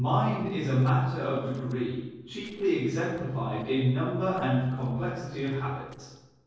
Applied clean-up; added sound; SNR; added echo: neural separator model SepFormer DNS4.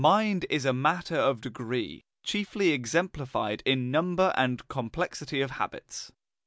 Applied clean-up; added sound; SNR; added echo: none; none; none; none.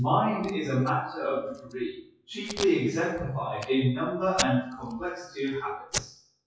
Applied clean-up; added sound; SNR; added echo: classical method WPE with log-MMSE.